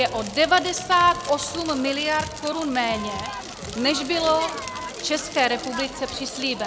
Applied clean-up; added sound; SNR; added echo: none; Crackle; 10 dB; none.